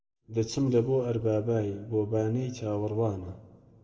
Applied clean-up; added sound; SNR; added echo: none; none; none; reverberation time 1.3 s.